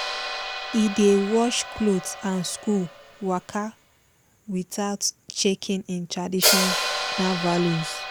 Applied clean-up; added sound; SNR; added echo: none; Hi-hat; 5 dB; none.